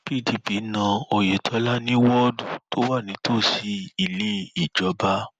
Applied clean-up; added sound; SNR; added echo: none; none; none; none.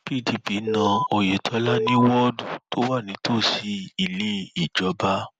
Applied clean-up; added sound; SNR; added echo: none; Alarm; -1 dB; none.